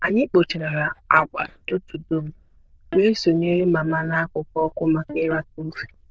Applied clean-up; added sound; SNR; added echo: neural diffusion model UNIVERSE++.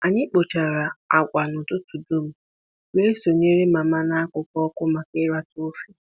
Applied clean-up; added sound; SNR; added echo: none; none; none; none.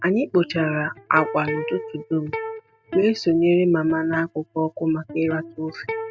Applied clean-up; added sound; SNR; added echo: neural mask model RNNoise.